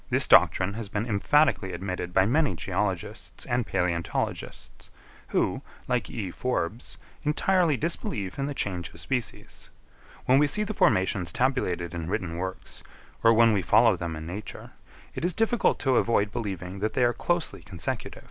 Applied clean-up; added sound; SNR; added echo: none; none; none; none.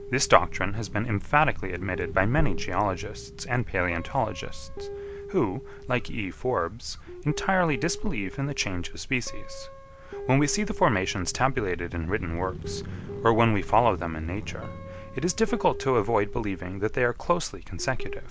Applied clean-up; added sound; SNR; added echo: none; Motorcycle + Guitar; 13 dB; none.